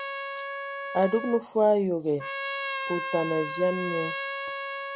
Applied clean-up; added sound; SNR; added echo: none; Trumpet; 6 dB; none.